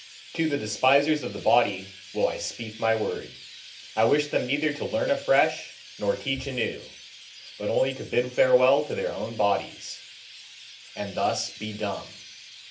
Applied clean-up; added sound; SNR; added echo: none; Chirp, tweet; 18 dB; reverberation time 0.3 s.